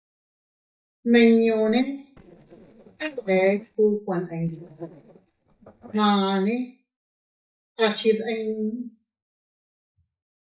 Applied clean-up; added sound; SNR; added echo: neural mask model DeepFilterNet 3.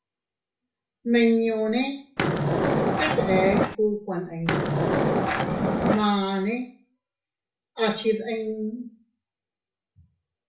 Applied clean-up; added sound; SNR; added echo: none; Skateboard; -4 dB; reverberation time 0.4 s.